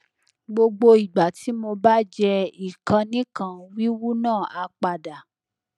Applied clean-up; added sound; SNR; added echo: none; none; none; none.